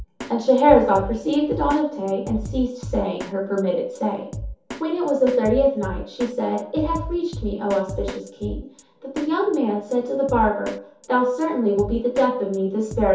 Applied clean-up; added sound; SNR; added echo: none; Drum kit; 13 dB; reverberation time 0.5 s.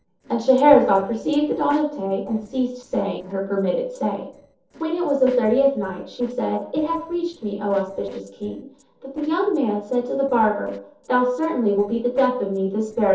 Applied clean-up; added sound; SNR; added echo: neural separator model SepFormer DNS4.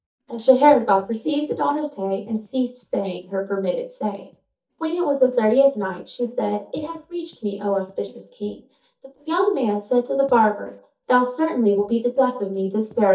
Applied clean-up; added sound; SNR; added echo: neural mask model DeepFilterNet 3.